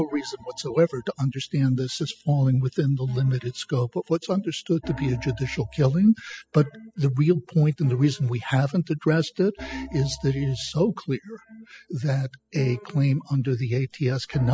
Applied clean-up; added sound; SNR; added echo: classical method spectral subtraction.